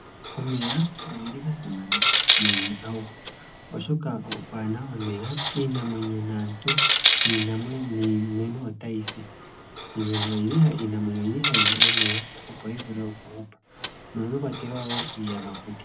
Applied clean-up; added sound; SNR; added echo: none; Coin (dropping); -1 dB; reverberation time 0.4 s.